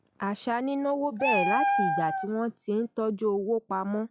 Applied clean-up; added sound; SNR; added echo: classical method log-MMSE.